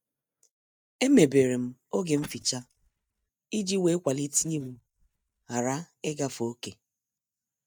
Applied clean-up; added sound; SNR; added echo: neural mask model DeepFilterNet 3.